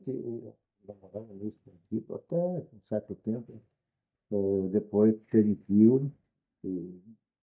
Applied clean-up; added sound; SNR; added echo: neural mask model DeepFilterNet 3.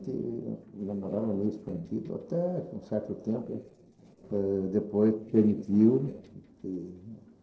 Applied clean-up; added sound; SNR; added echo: neural separator model SepFormer DNS4.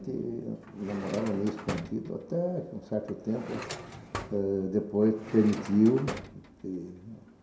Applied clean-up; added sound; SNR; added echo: none; Drawer open or close; 12 dB; reverberation time 0.7 s.